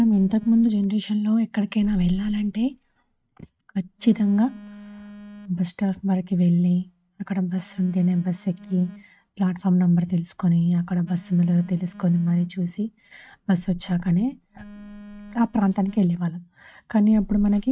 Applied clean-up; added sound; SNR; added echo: neural mask model RNNoise.